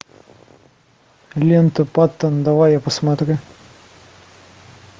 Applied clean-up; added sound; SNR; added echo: none; none; none; none.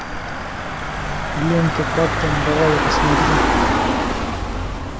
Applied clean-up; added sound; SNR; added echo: none; Engine / Car; -4 dB; none.